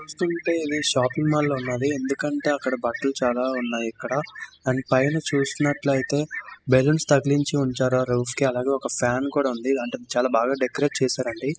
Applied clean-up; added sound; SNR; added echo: classical method spectral subtraction.